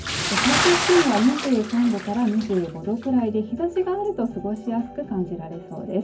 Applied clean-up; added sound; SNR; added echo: none; Bathtub (filling or washing) / Splash, splatter; 6 dB; reverberation time 0.3 s.